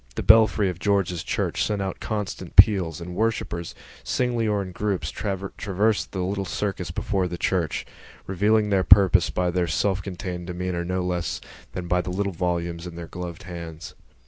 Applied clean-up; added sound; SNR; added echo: none; none; none; none.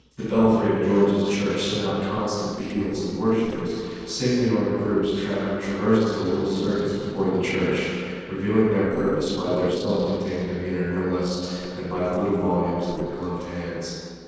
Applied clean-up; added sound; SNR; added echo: neural separator model SepFormer DNS4.